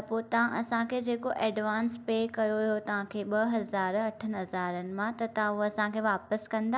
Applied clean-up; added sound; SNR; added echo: none; none; none; none.